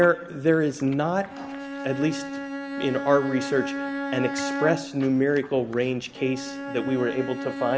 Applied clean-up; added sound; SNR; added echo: none; Bowed string instrument; 8 dB; none.